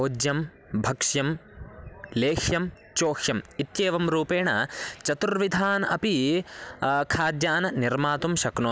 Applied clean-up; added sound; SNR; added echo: none; none; none; none.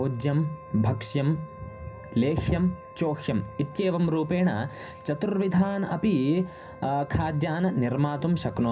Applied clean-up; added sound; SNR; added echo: none; Wind instrument, woodwind instrument; 20 dB; reverberation time 0.4 s.